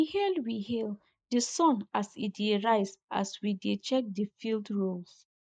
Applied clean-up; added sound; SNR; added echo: neural mask model Resemble Enhance denoiser.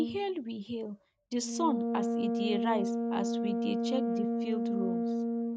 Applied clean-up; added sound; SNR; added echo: none; Brass instrument; -3 dB; none.